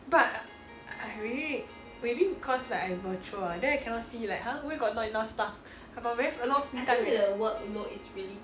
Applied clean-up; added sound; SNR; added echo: none; Harp; 20 dB; none.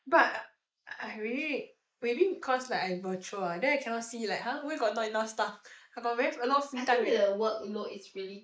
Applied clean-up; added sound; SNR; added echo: neural mask model Resemble Enhance denoiser.